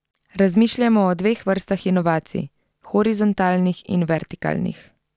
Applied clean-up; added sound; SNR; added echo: none; none; none; none.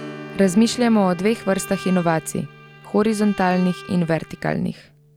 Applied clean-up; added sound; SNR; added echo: none; Strum + Bowed string instrument; 17 dB; none.